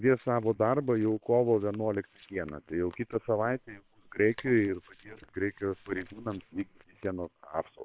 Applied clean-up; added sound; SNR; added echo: neural separator model SepFormer WHAM!.